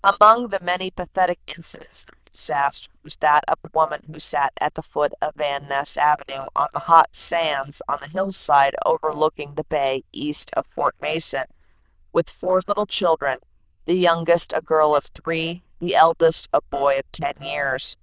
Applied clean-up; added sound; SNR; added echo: neural diffusion model UNIVERSE++.